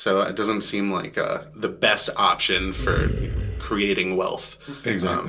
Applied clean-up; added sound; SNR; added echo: none; Animal; 3 dB; reverberation time 0.2 s.